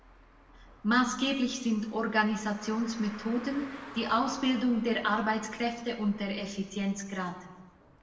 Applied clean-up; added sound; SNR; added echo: none; Car; 19 dB; reverberation time 0.9 s.